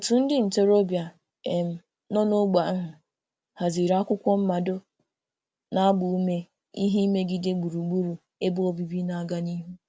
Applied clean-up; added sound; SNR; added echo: none; none; none; none.